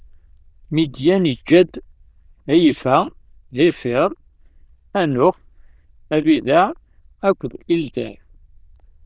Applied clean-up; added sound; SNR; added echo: neural diffusion model UNIVERSE++.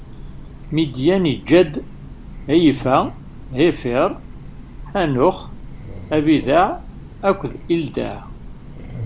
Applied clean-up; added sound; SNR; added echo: none; Train; 13 dB; none.